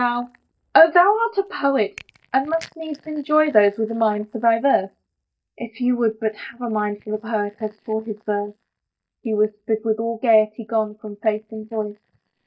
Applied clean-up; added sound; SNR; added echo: neural mask model DeepFilterNet 3.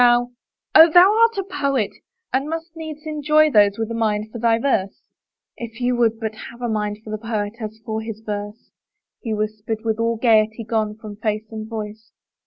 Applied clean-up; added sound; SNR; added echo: none; none; none; none.